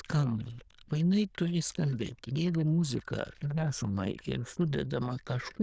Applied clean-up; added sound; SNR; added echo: neural diffusion model UNIVERSE++.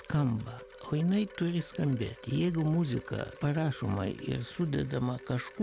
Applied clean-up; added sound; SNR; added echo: none; Wind chime; 19 dB; none.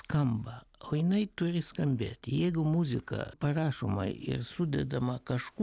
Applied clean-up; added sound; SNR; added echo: none; none; none; none.